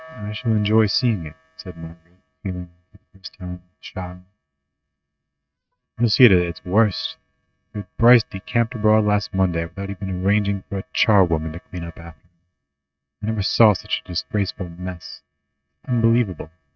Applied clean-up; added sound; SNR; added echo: neural mask model RNNoise.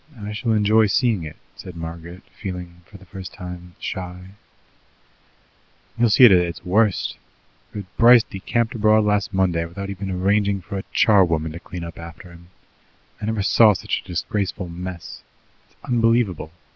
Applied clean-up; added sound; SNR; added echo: none; none; none; none.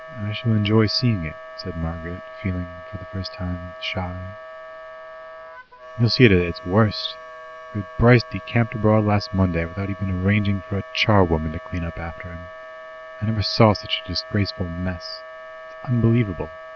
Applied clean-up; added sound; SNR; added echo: none; Wind instrument, woodwind instrument; 16 dB; none.